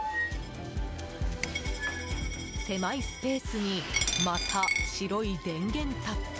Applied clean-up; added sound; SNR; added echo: none; Coin (dropping); 5 dB; none.